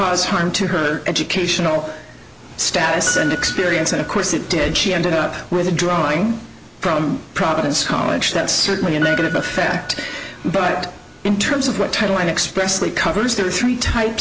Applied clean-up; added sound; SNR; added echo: none; Piano; 15 dB; none.